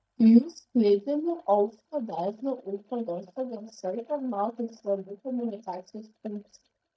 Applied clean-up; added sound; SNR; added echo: neural mask model DeepFilterNet 3.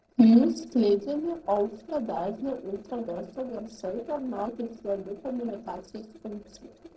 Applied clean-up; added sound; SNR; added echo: neural separator model SepFormer DNS4.